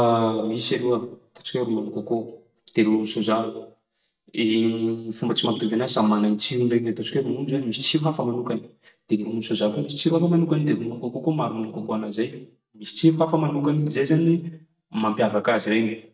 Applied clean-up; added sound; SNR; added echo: neural mask model DeepFilterNet 3.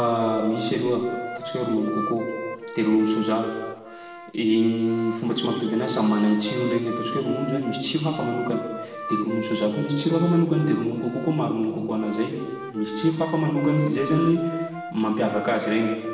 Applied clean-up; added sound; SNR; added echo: none; Wind instrument, woodwind instrument; 11 dB; reverberation time 1.2 s.